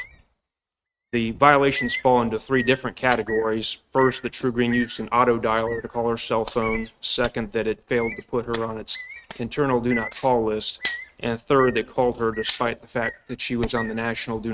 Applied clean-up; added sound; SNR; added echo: neural mask model RNNoise.